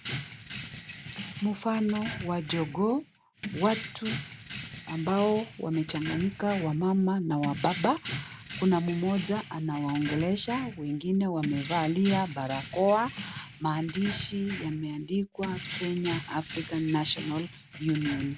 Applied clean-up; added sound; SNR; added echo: none; Keys jangling; 10 dB; none.